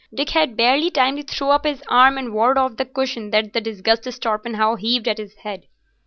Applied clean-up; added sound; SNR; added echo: none; none; none; none.